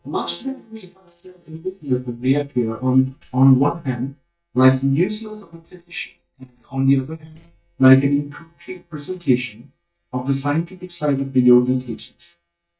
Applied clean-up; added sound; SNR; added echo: neural mask model DeepFilterNet 3.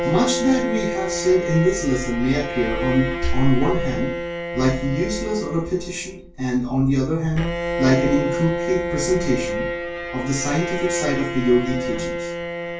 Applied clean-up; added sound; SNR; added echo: none; Bowed string instrument; 5 dB; reverberation time 0.3 s.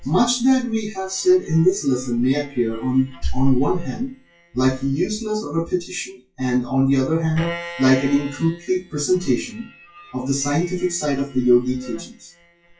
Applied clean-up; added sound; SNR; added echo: classical method WPE with log-MMSE.